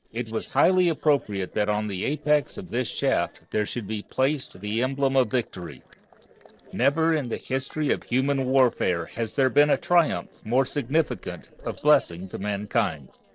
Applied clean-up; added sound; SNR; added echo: neural separator model SepFormer DNS4.